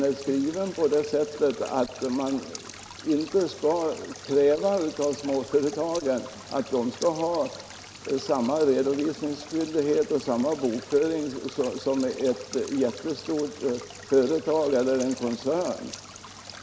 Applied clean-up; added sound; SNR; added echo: none; Stream; 18 dB; none.